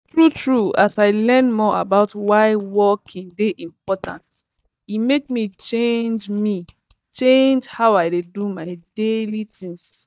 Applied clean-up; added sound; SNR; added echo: neural mask model DeepFilterNet 3.